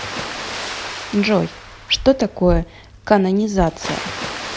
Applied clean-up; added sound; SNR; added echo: none; Water; 11 dB; none.